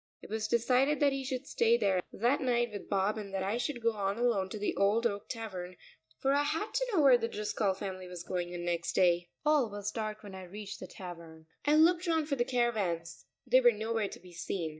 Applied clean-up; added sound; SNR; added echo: neural mask model DeepFilterNet 3.